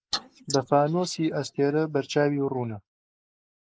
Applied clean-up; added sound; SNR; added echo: neural mask model Resemble Enhance denoiser.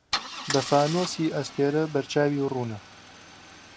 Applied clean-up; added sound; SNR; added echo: none; Idling / Engine starting / Car; 10 dB; none.